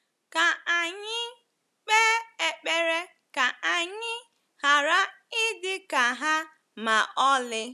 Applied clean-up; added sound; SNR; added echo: none; none; none; none.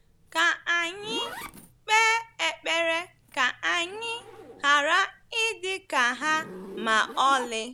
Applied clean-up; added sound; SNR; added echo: none; Zipper (clothing); 18 dB; none.